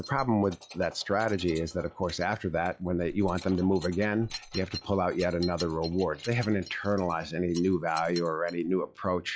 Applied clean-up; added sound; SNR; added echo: classical method log-MMSE.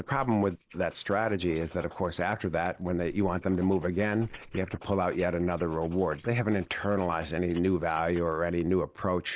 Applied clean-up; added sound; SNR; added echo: neural mask model Resemble Enhance denoiser.